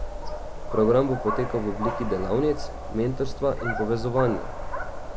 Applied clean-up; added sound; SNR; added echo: none; Dog; 4 dB; none.